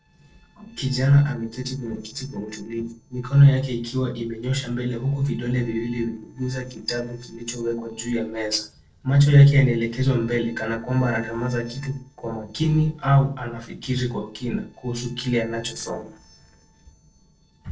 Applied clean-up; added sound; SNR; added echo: neural separator model SepFormer DNS4.